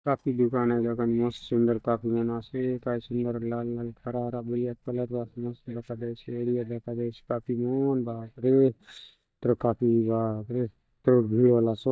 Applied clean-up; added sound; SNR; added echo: neural mask model DeepFilterNet 3.